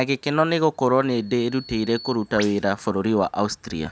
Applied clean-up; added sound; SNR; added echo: none; Bird vocalization, bird call, bird song; 20 dB; none.